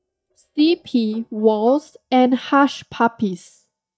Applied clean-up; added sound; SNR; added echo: neural mask model DeepFilterNet 3.